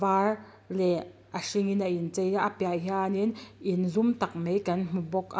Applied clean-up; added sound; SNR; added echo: none; none; none; none.